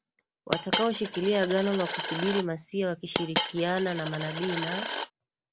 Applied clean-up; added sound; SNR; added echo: none; Coin (dropping); 3 dB; none.